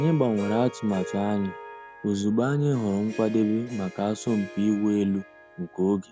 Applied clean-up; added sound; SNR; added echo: none; Harp; 15 dB; none.